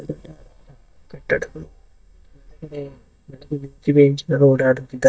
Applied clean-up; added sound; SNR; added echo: neural mask model DeepFilterNet 3.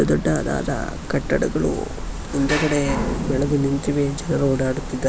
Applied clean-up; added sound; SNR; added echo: none; none; none; none.